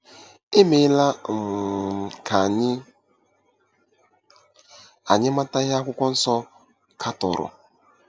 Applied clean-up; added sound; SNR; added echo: none; none; none; none.